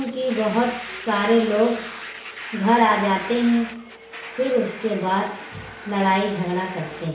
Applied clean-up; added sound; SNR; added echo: none; Domestic sounds, home sounds; 14 dB; reverberation time 0.6 s.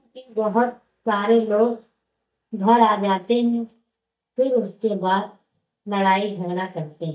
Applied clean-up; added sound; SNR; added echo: neural mask model DeepFilterNet 3.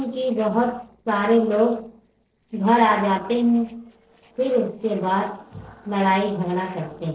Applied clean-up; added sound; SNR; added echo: neural separator model SepFormer DNS4.